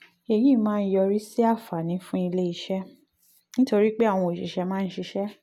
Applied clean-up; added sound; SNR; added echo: none; none; none; none.